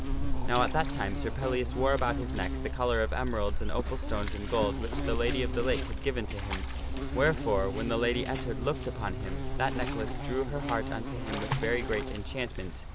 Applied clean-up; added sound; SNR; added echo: none; Insect; 0 dB; none.